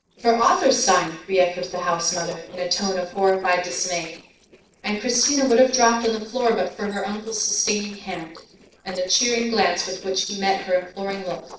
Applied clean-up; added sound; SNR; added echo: neural separator model SepFormer DNS4.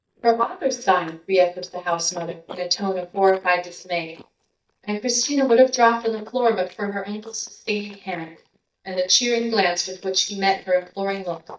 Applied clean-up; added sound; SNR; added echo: neural mask model DeepFilterNet 3.